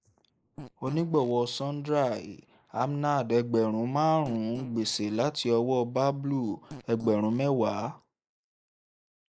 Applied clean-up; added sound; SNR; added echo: neural mask model Resemble Enhance denoiser.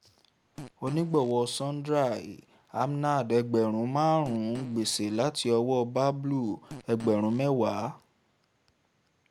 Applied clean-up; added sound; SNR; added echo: none; Fart; 19 dB; none.